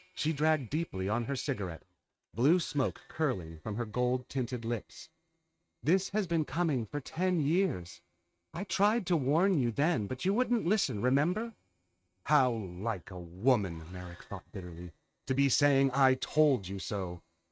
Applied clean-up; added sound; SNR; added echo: neural mask model RNNoise.